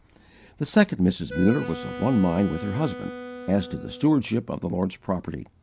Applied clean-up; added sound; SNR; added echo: none; Wind instrument, woodwind instrument; 12 dB; none.